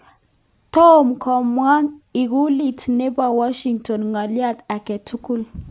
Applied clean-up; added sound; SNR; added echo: none; none; none; none.